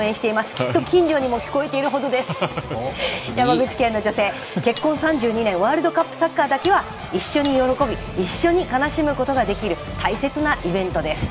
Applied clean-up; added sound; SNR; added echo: none; Cutlery, silverware; 19 dB; none.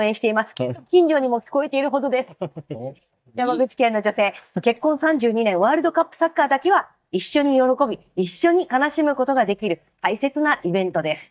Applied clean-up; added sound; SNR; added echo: neural mask model DeepFilterNet 3.